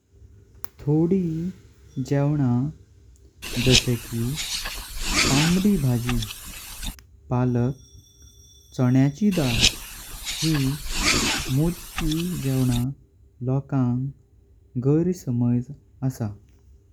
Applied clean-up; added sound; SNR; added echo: none; Car; 2 dB; none.